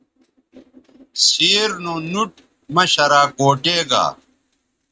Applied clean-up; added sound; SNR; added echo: neural mask model RNNoise.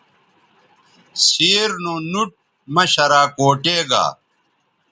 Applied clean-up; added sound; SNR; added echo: none; none; none; none.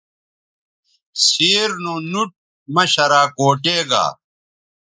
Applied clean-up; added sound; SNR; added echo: neural mask model Resemble Enhance denoiser.